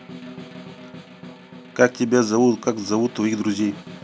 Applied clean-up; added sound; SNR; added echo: none; Snare drum; 17 dB; none.